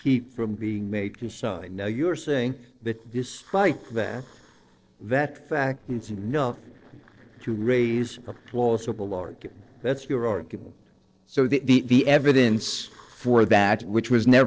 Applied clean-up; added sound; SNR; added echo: neural separator model SepFormer DNS4.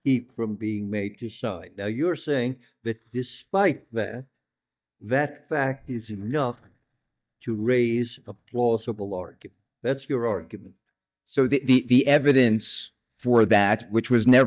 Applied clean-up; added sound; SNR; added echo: neural mask model DeepFilterNet 3.